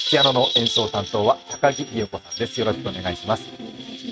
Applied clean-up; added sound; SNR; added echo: neural mask model RNNoise.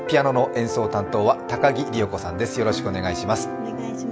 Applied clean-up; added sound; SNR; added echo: none; none; none; none.